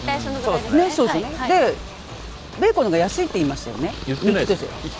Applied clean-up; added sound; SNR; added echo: none; Purr; 16 dB; none.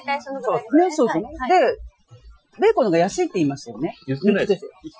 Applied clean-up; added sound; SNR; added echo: classical method Wiener filter.